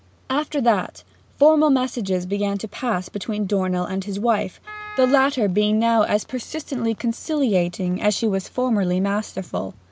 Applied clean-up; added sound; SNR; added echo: none; Wind instrument, woodwind instrument; 16 dB; none.